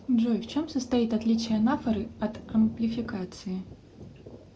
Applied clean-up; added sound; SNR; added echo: none; Thunder; 16 dB; none.